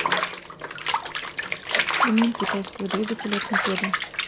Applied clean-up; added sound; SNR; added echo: none; Bathtub (filling or washing) / Water; -3 dB; none.